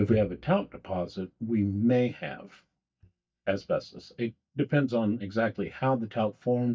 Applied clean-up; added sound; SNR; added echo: neural mask model DeepFilterNet 3.